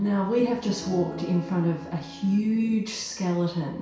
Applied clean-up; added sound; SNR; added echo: none; Bowed string instrument; 18 dB; reverberation time 0.6 s.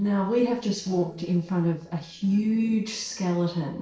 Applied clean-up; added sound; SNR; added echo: neural separator model SepFormer DNS4.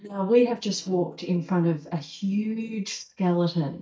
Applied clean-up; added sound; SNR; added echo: neural mask model DeepFilterNet 3.